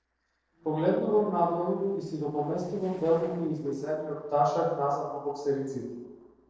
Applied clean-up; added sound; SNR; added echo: neural separator model SepFormer DNS4.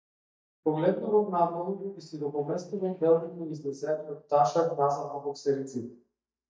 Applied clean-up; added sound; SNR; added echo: neural mask model DeepFilterNet 3.